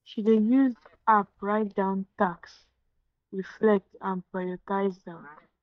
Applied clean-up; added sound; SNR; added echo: neural mask model DeepFilterNet 3.